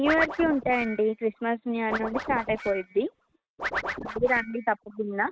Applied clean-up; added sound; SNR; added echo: neural mask model RNNoise.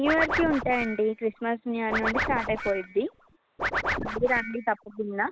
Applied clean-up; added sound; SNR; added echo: none; Scratching (performance technique); 4 dB; none.